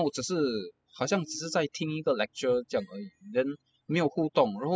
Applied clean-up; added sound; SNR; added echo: classical method spectral subtraction.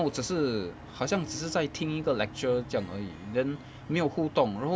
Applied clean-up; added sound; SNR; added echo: none; Harp; 20 dB; none.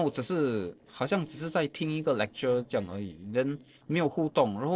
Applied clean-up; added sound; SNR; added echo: neural separator model SepFormer DNS4.